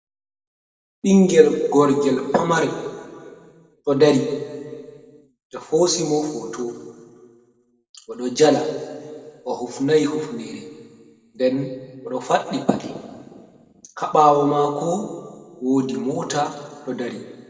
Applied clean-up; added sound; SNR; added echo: none; none; none; reverberation time 1.6 s.